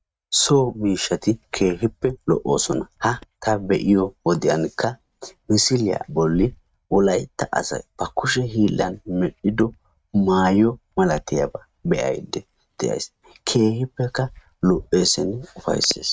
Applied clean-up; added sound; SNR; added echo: neural mask model RNNoise.